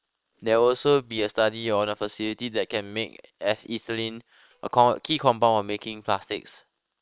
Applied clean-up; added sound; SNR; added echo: neural separator model SepFormer WHAM!.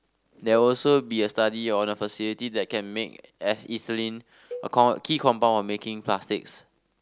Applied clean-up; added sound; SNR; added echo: none; Cowbell; 19 dB; none.